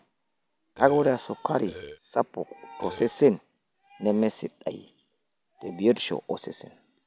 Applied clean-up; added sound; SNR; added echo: none; Burping, eructation; 13 dB; none.